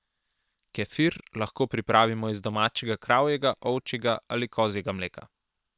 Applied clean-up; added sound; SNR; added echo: neural separator model SepFormer WHAM!.